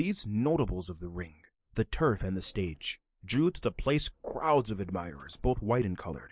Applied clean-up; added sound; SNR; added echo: neural mask model Resemble Enhance denoiser.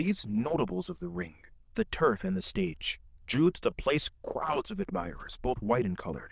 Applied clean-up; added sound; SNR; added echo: neural diffusion model UNIVERSE++.